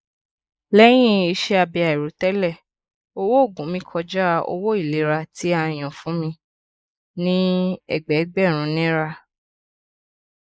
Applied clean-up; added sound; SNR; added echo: neural mask model Resemble Enhance denoiser.